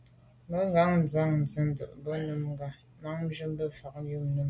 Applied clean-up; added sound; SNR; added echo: none; none; none; none.